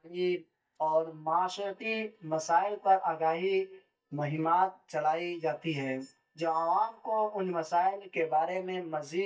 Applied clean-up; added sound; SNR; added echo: neural mask model DeepFilterNet 3.